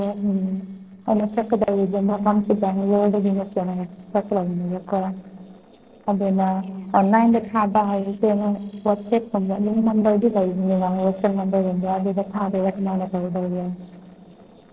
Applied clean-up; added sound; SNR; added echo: neural separator model SepFormer DNS4.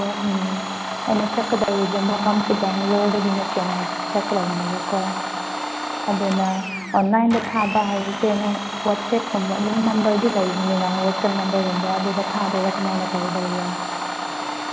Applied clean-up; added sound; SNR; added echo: none; Domestic sounds, home sounds; 5 dB; none.